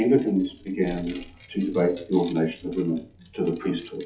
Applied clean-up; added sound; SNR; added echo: classical method WPE with log-MMSE.